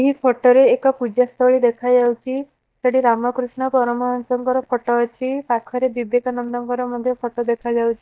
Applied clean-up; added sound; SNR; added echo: neural mask model DeepFilterNet 3.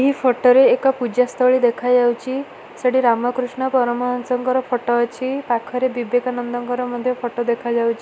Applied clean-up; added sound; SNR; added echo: none; none; none; none.